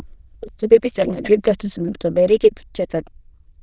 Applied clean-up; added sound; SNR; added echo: neural diffusion model UNIVERSE++.